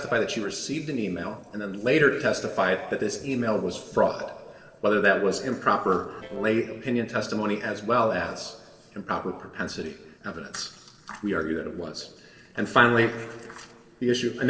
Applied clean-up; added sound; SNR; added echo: neural separator model SepFormer DNS4.